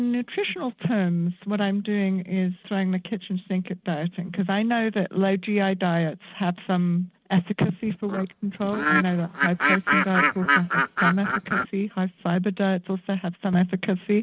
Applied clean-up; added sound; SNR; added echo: neural mask model RNNoise.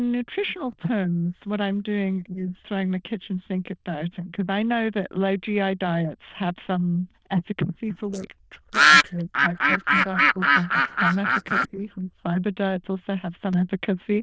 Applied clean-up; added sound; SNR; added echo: neural diffusion model UNIVERSE++.